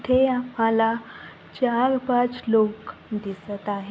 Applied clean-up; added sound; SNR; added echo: none; none; none; none.